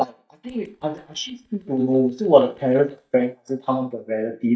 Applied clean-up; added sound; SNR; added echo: neural mask model DeepFilterNet 3.